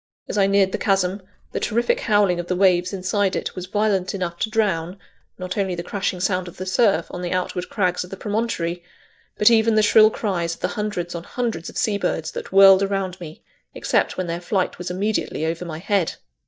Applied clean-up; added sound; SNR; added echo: neural mask model DeepFilterNet 3.